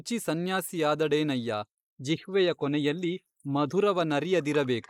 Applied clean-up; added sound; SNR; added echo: neural mask model Resemble Enhance denoiser.